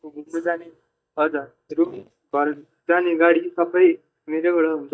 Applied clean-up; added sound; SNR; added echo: neural mask model DeepFilterNet 3.